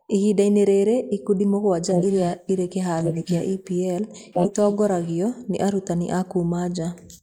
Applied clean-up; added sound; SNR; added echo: neural mask model Resemble Enhance denoiser.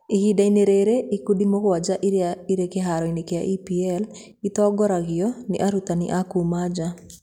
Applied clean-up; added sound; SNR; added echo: none; none; none; none.